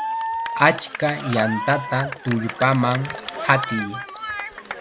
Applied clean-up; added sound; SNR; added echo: none; Cheering; 7 dB; none.